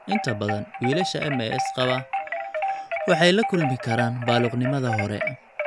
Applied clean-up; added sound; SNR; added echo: none; Wind chime; 4 dB; none.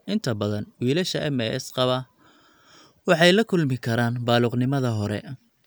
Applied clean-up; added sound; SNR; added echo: none; none; none; none.